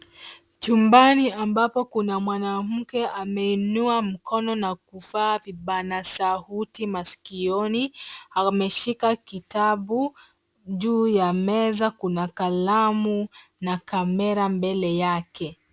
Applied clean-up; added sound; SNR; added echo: none; none; none; none.